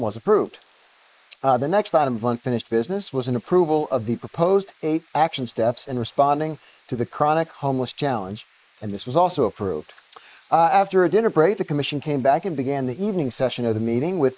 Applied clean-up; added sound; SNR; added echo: neural mask model Resemble Enhance denoiser.